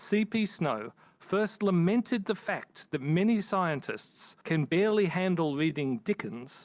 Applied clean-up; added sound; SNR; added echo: none; none; none; none.